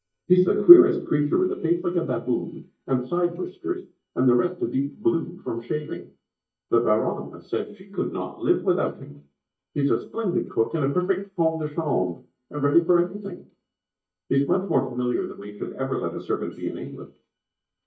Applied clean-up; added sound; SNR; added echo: neural mask model DeepFilterNet 3.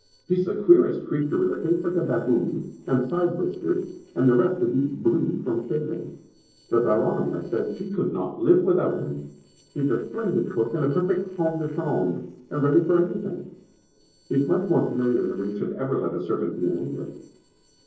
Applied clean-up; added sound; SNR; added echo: neural separator model SepFormer DNS4.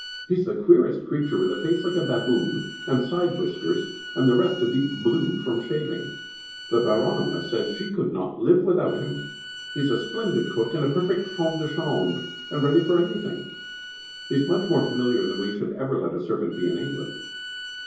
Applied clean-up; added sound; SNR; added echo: none; Bowed string instrument; 14 dB; reverberation time 0.7 s.